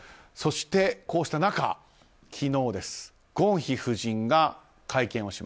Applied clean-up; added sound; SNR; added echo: none; none; none; none.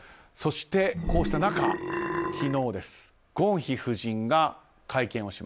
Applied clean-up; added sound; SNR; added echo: none; Burping, eructation; 1 dB; none.